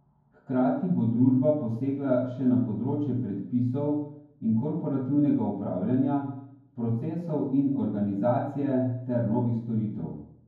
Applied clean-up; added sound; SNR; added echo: none; none; none; reverberation time 0.9 s.